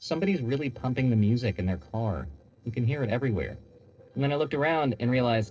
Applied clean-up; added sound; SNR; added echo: neural separator model SepFormer DNS4.